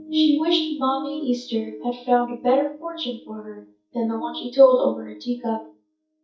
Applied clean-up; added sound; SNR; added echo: neural mask model DeepFilterNet 3.